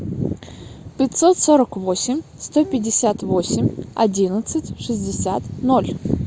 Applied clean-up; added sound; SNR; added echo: none; none; none; none.